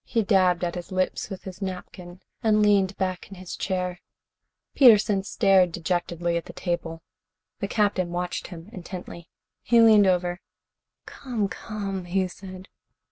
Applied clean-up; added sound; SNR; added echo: none; none; none; none.